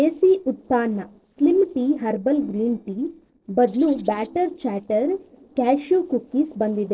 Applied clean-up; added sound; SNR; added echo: neural separator model SepFormer DNS4.